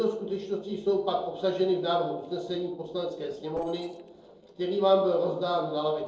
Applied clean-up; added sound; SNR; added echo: neural separator model SepFormer DNS4.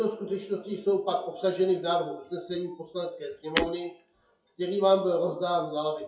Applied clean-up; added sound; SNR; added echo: classical method WPE with log-MMSE.